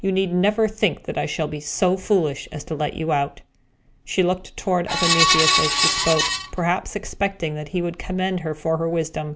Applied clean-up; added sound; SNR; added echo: none; Screech; -4 dB; none.